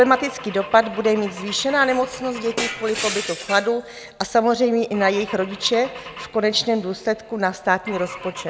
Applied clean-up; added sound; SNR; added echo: none; Glass / Engine / Car; 13 dB; none.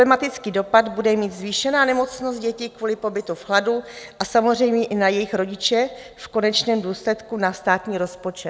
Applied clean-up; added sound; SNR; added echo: none; none; none; none.